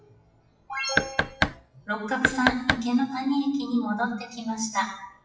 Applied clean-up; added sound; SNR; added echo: classical method WPE with log-MMSE.